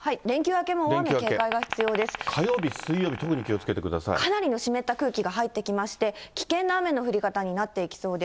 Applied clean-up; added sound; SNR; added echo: none; Glass; 10 dB; none.